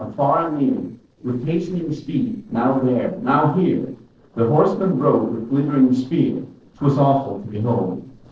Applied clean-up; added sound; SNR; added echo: neural separator model SepFormer DNS4.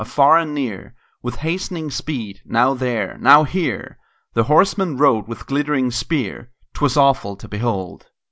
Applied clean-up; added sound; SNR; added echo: none; none; none; none.